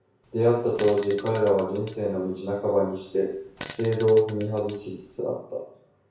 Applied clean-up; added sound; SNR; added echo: none; Fart; 16 dB; reverberation time 0.6 s.